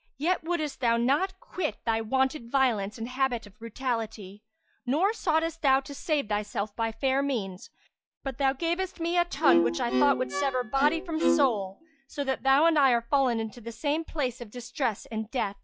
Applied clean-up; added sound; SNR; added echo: classical method log-MMSE.